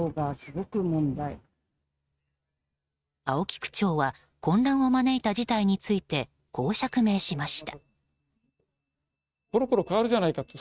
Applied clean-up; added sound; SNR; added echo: neural mask model RNNoise.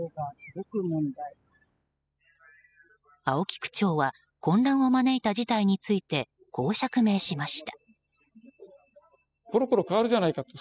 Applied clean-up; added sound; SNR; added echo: classical method spectral subtraction.